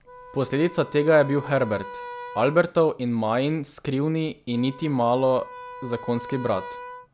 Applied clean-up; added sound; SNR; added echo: none; Wind instrument, woodwind instrument; 16 dB; none.